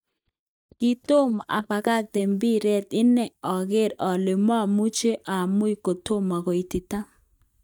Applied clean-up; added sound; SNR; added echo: neural mask model DeepFilterNet 3.